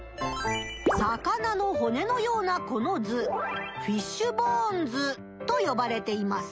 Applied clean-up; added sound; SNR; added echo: none; none; none; none.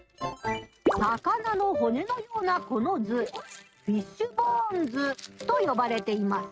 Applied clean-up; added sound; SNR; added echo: neural mask model RNNoise.